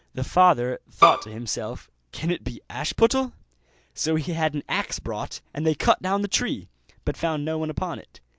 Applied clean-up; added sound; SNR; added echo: none; Bowed string instrument; -4 dB; none.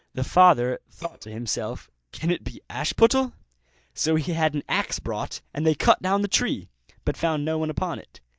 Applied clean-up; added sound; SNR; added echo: neural mask model DeepFilterNet 3.